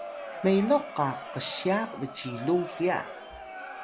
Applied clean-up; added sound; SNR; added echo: none; Crowd; 11 dB; none.